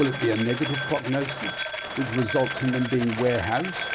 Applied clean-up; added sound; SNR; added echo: none; Rattle + Bell; 6 dB; none.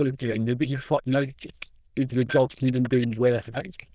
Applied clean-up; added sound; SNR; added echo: neural diffusion model UNIVERSE++.